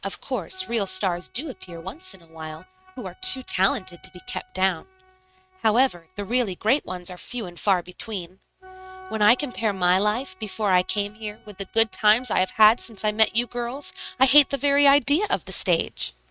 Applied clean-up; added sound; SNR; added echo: neural mask model RNNoise.